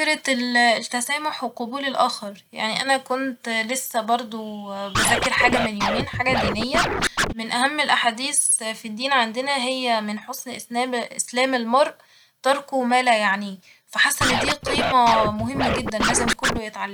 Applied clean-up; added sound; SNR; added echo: none; Scratching (performance technique); 0 dB; none.